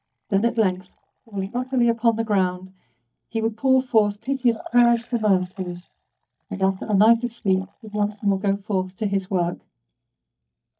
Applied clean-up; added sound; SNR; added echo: neural mask model DeepFilterNet 3.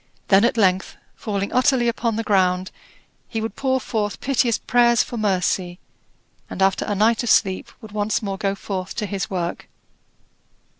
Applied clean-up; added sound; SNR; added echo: none; none; none; none.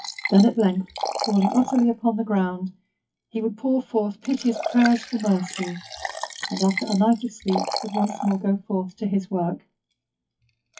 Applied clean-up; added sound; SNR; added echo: classical method WPE with log-MMSE.